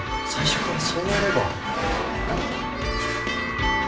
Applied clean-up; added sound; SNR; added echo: none; Drawer open or close; 4 dB; reverberation time 0.8 s.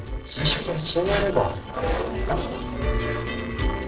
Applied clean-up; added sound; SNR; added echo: neural separator model SepFormer DNS4.